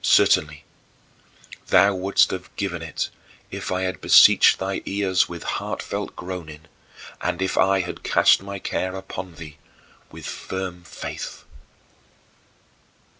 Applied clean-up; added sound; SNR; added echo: none; none; none; none.